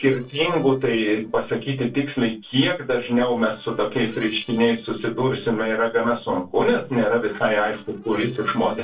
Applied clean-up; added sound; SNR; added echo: neural separator model SepFormer DNS4.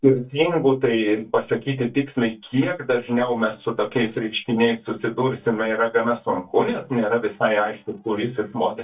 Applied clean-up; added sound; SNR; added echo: neural mask model DeepFilterNet 3.